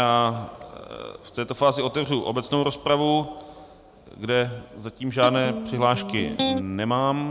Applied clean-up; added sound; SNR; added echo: none; Electric guitar; 5 dB; none.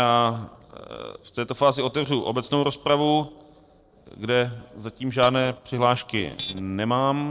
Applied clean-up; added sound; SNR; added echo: neural separator model SepFormer DNS4.